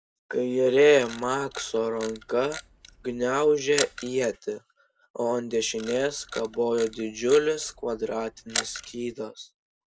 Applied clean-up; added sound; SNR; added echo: none; Camera; 13 dB; none.